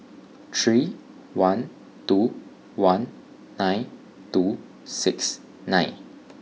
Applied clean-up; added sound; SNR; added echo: none; none; none; none.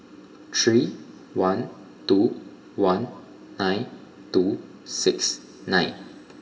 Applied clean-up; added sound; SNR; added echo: none; none; none; reverberation time 1.5 s.